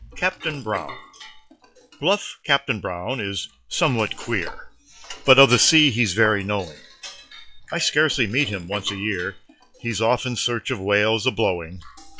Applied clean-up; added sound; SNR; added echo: classical method log-MMSE.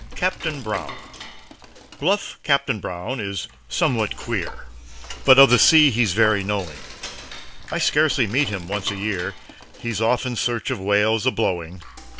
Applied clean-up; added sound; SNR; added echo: none; Cutlery, silverware / Dishes, pots, and pans; 14 dB; none.